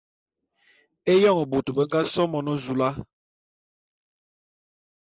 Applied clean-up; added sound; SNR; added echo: neural mask model Resemble Enhance denoiser.